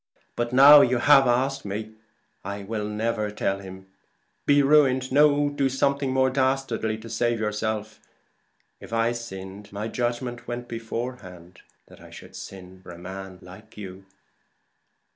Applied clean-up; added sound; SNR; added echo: none; none; none; none.